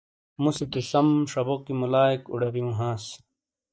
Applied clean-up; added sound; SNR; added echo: neural mask model DeepFilterNet 3.